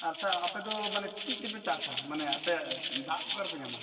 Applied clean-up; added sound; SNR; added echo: none; Rattle (instrument); -4 dB; reverberation time 2.4 s.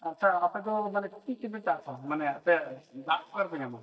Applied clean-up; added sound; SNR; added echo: neural mask model DeepFilterNet 3.